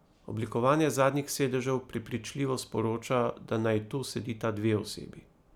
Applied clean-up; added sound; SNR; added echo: none; none; none; none.